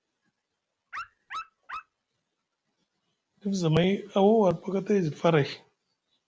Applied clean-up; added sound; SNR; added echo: none; Dog; 13 dB; none.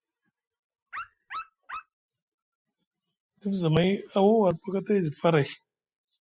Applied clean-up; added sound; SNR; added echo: classical method spectral subtraction.